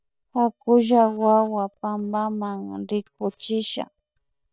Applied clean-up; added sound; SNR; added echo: neural mask model DeepFilterNet 3.